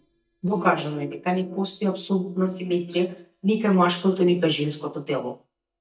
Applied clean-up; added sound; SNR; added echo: neural mask model DeepFilterNet 3.